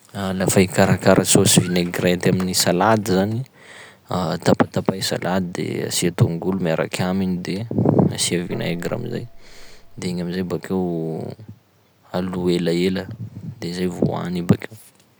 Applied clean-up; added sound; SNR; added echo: none; Gong; 16 dB; none.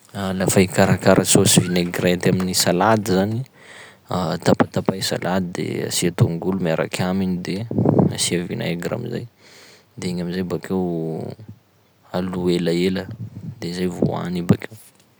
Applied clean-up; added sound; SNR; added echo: none; none; none; none.